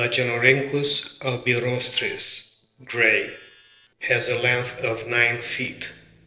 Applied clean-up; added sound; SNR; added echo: neural separator model SepFormer DNS4.